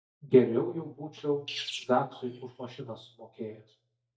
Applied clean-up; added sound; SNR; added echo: neural mask model DeepFilterNet 3.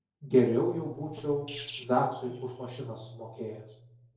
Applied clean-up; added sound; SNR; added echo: neural separator model SepFormer DNS4.